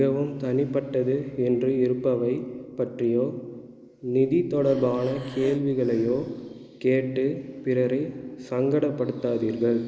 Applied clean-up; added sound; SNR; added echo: none; Breathing; 20 dB; none.